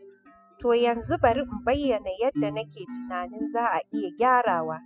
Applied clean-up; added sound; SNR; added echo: classical method spectral subtraction.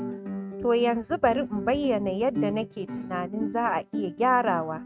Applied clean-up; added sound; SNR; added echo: neural mask model RNNoise.